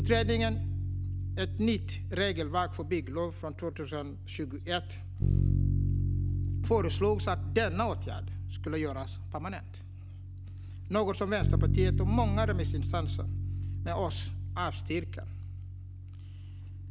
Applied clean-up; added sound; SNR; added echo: none; Bass guitar; -2 dB; none.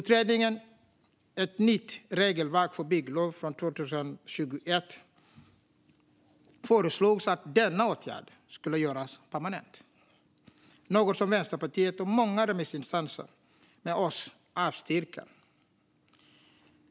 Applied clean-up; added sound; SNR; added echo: none; none; none; none.